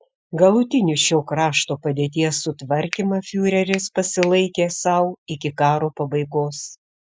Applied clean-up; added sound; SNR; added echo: classical method Wiener filter.